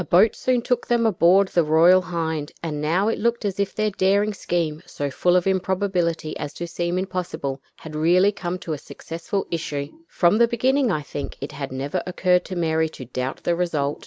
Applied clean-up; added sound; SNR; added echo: none; none; none; none.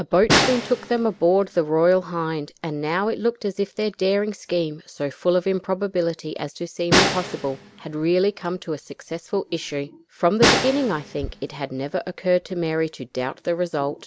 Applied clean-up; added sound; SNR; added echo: none; Snare drum; 4 dB; none.